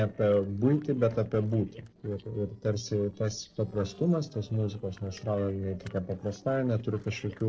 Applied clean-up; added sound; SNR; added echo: neural separator model SepFormer DNS4.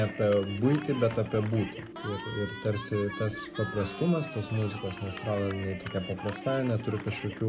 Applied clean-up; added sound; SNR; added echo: none; Cheering; 13 dB; none.